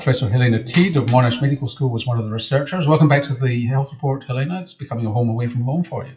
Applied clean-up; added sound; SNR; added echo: classical method WPE with log-MMSE.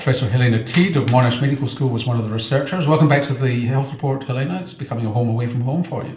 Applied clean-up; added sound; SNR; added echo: none; Coin (dropping); 20 dB; reverberation time 0.7 s.